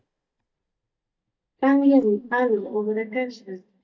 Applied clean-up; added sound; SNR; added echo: neural mask model DeepFilterNet 3.